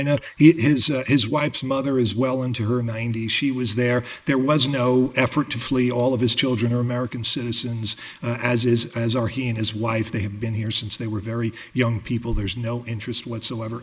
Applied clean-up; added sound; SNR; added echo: neural mask model Resemble Enhance denoiser.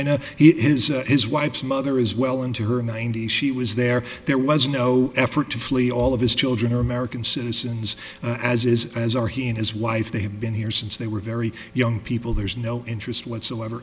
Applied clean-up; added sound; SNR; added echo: none; none; none; none.